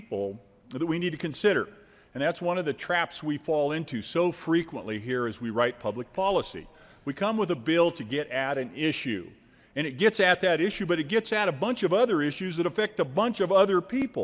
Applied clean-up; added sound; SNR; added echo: none; none; none; none.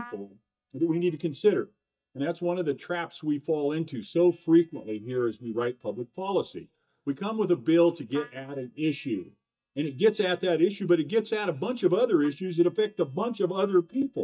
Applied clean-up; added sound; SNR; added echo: neural mask model DeepFilterNet 3.